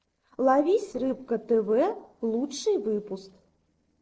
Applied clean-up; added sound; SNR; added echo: neural separator model SepFormer DNS4.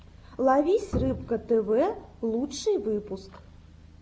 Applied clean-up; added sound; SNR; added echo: none; Bowed string instrument; 9 dB; none.